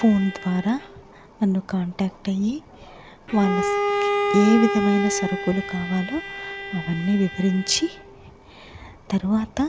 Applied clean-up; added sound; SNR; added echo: none; Bowed string instrument; 6 dB; none.